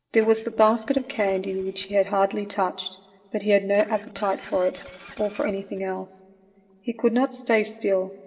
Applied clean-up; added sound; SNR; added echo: neural separator model SepFormer DNS4.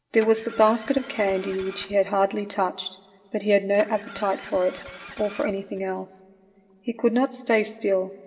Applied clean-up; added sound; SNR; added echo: none; Engine starting; 18 dB; reverberation time 1.8 s.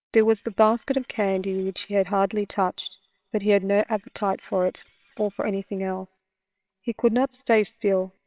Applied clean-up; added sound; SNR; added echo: neural separator model SepFormer WHAMR!.